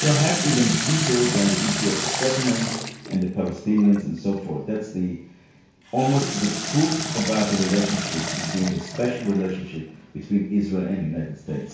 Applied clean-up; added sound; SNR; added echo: none; Sink (filling or washing) / Water tap, faucet; 5 dB; reverberation time 0.6 s.